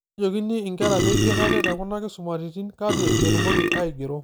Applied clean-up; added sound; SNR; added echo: none; Burping, eructation; -4 dB; none.